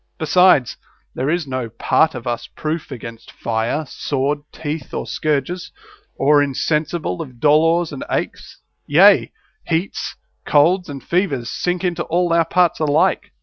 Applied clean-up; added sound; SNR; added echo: none; none; none; none.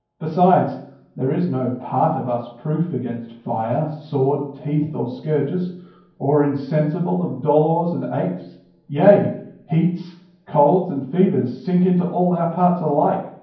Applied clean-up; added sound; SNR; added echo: none; none; none; reverberation time 0.9 s.